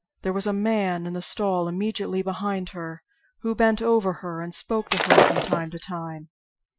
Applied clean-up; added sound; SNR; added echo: classical method Wiener filter.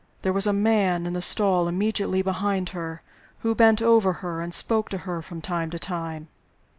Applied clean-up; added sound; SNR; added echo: none; none; none; none.